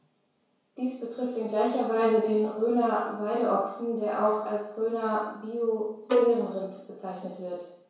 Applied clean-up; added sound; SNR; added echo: none; Bowed string instrument; 1 dB; reverberation time 0.6 s.